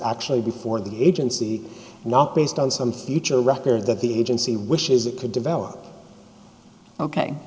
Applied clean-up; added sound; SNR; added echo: none; none; none; none.